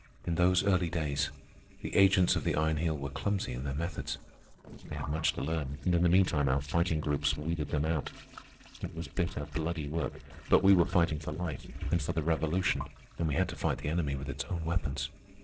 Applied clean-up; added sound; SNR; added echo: neural separator model SepFormer DNS4.